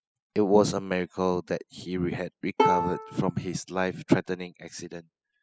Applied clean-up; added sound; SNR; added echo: classical method spectral subtraction.